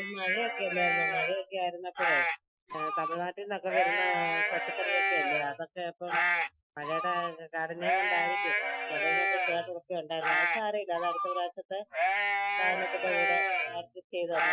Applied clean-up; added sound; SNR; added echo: classical method Wiener filter.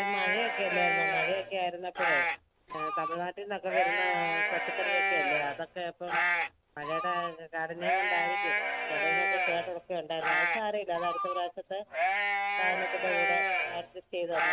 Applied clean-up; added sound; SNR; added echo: none; Livestock, farm animals, working animals; -4 dB; none.